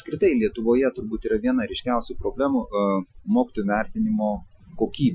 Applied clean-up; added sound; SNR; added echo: classical method Wiener filter.